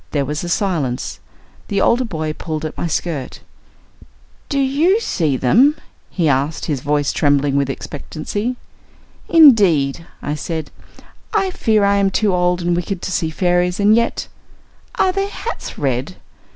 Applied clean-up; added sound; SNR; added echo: none; none; none; none.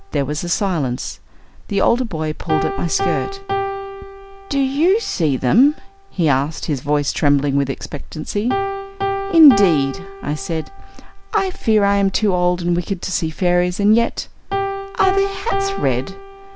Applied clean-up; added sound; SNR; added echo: none; Piano; 9 dB; none.